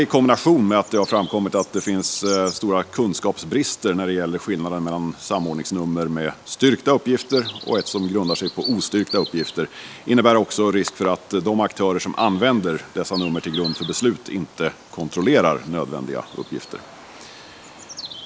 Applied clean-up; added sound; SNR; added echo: none; Bird vocalization, bird call, bird song; 16 dB; none.